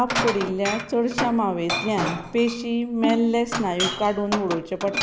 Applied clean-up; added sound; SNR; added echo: none; Bowed string instrument + Glass; 5 dB; none.